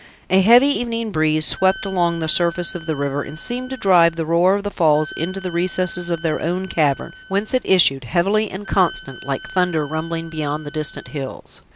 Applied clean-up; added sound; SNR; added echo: none; Wind instrument, woodwind instrument; 19 dB; none.